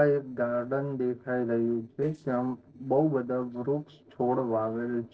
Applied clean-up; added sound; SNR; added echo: neural separator model SepFormer DNS4.